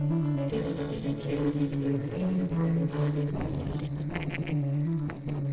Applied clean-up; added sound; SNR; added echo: neural separator model SepFormer DNS4.